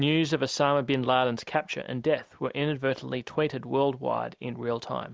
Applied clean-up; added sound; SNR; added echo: none; none; none; none.